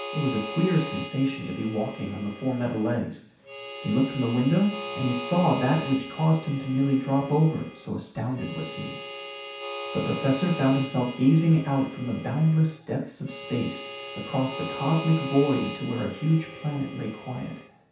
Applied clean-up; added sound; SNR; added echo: none; Harmonica; 12 dB; reverberation time 0.7 s.